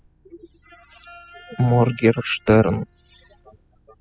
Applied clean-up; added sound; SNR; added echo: classical method spectral subtraction.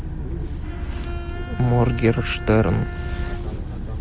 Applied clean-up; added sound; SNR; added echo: none; Bowed string instrument + Traffic noise, roadway noise; 15 dB; none.